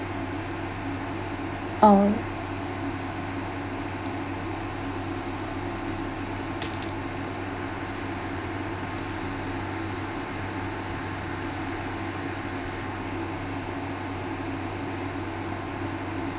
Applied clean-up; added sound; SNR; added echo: none; none; none; none.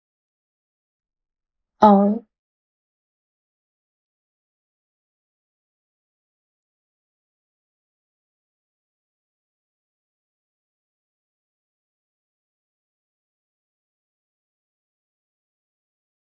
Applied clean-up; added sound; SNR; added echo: neural mask model Resemble Enhance denoiser.